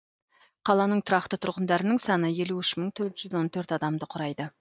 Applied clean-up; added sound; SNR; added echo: neural mask model DeepFilterNet 3.